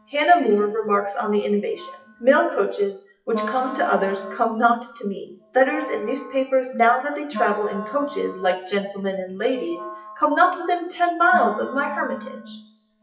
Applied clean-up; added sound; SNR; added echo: classical method WPE with log-MMSE.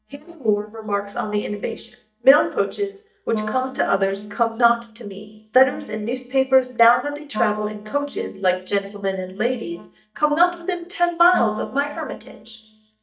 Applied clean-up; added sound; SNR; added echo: neural mask model DeepFilterNet 3.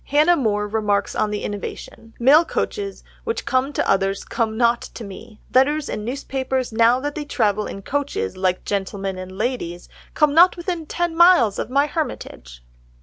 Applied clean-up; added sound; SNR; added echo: none; none; none; none.